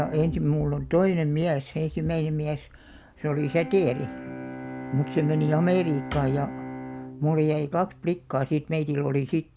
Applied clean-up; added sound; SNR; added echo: none; Bowed string instrument; 13 dB; none.